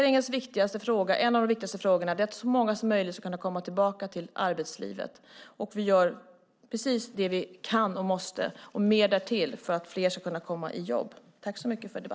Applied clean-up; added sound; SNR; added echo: none; none; none; none.